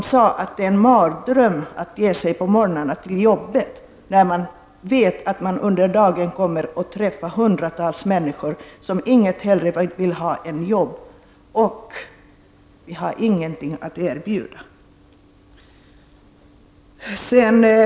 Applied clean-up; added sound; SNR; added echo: none; none; none; none.